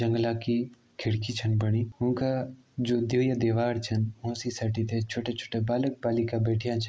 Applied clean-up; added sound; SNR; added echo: none; none; none; none.